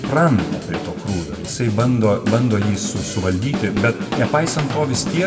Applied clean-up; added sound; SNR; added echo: none; Drum / Drum kit; 8 dB; reverberation time 1.6 s.